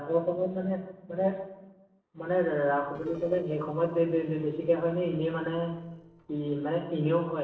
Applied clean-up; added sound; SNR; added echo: neural separator model SepFormer DNS4.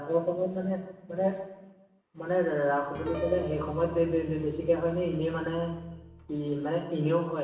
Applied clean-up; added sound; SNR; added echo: none; Piano; 12 dB; reverberation time 1.0 s.